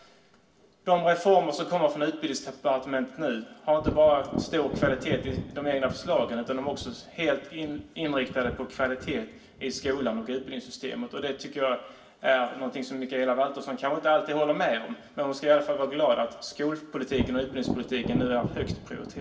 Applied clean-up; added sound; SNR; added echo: none; Thunder; 12 dB; reverberation time 0.2 s.